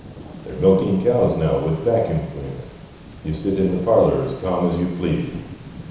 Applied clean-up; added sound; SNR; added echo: none; Thunder; 16 dB; reverberation time 1.0 s.